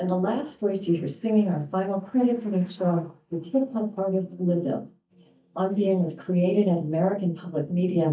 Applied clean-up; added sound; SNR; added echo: neural mask model DeepFilterNet 3.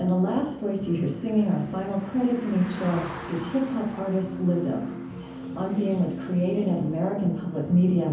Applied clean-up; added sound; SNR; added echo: none; Car passing by; 19 dB; reverberation time 0.7 s.